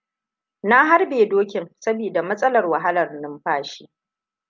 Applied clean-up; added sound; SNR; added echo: none; none; none; none.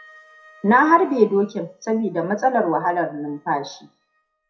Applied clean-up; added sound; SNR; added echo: classical method WPE with log-MMSE.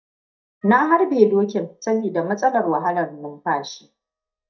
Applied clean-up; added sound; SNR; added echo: neural mask model DeepFilterNet 3.